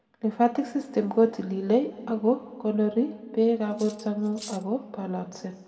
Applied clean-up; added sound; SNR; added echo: none; Cutlery, silverware; 19 dB; reverberation time 1.9 s.